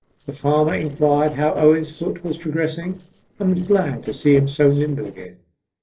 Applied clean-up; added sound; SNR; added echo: neural separator model SepFormer DNS4.